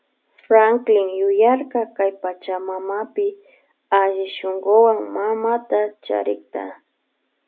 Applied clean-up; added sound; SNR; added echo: none; none; none; none.